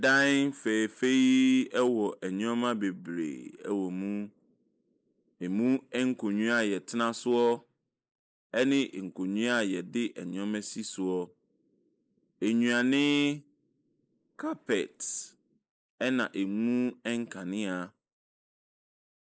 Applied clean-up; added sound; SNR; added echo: neural mask model Resemble Enhance denoiser.